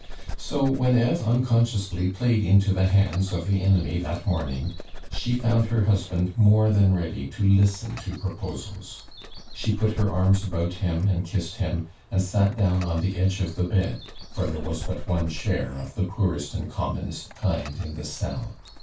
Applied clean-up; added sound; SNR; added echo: none; Dog; 14 dB; reverberation time 0.2 s.